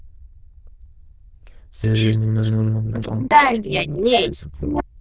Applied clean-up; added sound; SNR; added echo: neural diffusion model UNIVERSE++.